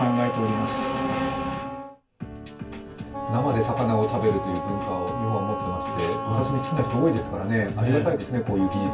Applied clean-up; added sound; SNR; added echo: none; Wind instrument, woodwind instrument; 7 dB; reverberation time 0.3 s.